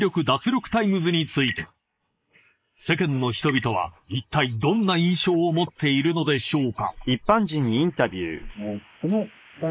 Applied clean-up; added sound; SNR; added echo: neural mask model Resemble Enhance denoiser.